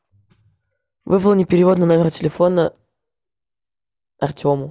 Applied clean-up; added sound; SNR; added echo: none; none; none; none.